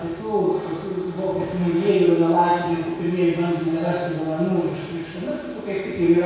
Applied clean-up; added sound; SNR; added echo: none; none; none; reverberation time 1.1 s.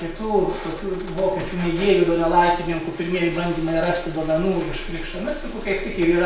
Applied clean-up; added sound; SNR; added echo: none; none; none; none.